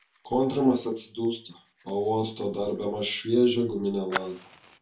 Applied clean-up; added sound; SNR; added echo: none; Fire; 17 dB; reverberation time 0.3 s.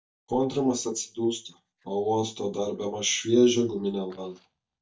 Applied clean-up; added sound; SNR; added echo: neural mask model DeepFilterNet 3.